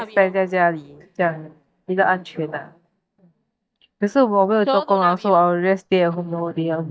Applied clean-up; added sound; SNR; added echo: neural mask model DeepFilterNet 3.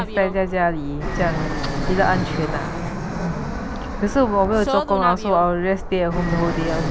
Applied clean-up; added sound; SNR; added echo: none; Fixed-wing aircraft, airplane; 4 dB; none.